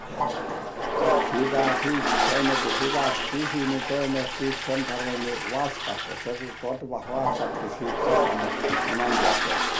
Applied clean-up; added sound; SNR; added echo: none; Toilet flush; -3 dB; none.